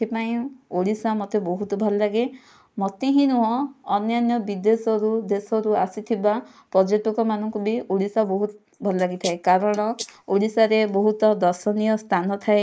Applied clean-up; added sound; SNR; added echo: neural mask model Resemble Enhance denoiser.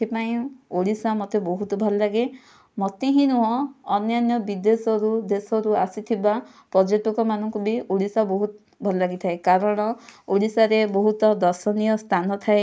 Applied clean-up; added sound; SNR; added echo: none; none; none; none.